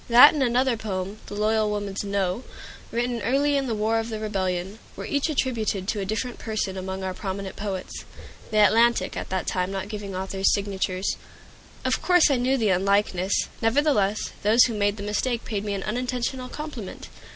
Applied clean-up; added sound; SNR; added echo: none; none; none; none.